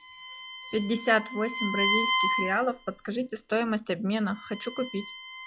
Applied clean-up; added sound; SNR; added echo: classical method log-MMSE.